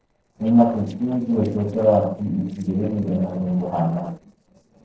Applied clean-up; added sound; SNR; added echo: neural separator model SepFormer DNS4.